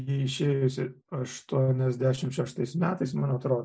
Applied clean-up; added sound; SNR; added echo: none; none; none; none.